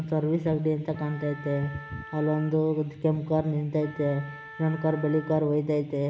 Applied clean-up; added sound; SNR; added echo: none; Wind instrument, woodwind instrument; 18 dB; none.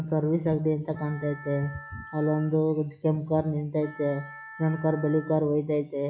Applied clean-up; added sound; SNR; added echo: classical method log-MMSE.